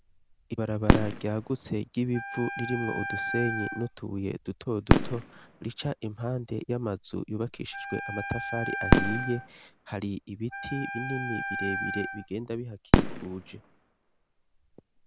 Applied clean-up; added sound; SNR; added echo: none; Fireworks + Wind instrument, woodwind instrument; -3 dB; none.